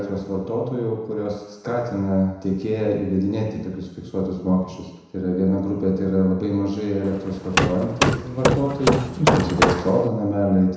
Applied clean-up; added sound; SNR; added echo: none; Hammer; -1 dB; reverberation time 1.0 s.